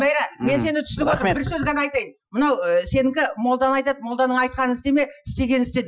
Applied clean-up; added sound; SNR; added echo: classical method Wiener filter.